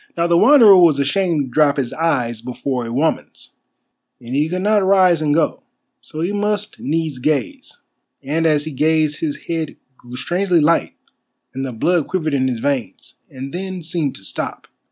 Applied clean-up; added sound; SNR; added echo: none; none; none; none.